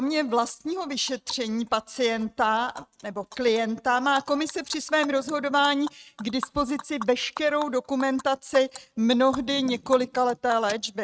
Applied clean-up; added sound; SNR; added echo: neural mask model RNNoise.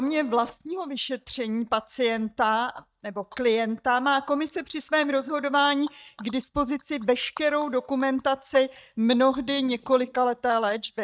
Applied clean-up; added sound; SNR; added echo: neural mask model DeepFilterNet 3.